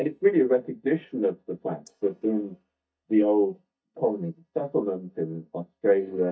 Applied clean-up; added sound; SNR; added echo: neural mask model DeepFilterNet 3.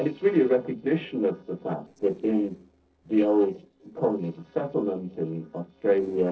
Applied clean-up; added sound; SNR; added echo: neural separator model SepFormer DNS4.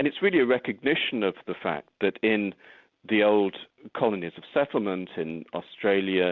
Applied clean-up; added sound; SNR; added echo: none; none; none; none.